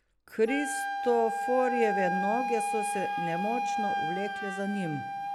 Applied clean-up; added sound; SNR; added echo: none; Wind instrument, woodwind instrument; 1 dB; none.